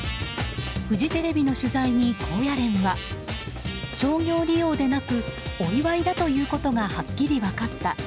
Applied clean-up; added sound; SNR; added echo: none; none; none; none.